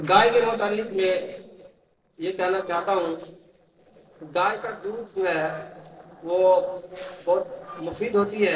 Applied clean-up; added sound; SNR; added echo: neural separator model SepFormer DNS4.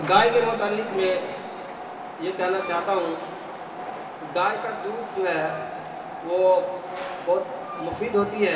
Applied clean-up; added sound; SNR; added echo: none; Train; 10 dB; reverberation time 2.5 s.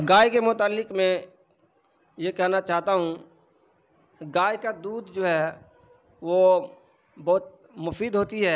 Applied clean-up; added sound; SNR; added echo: none; none; none; none.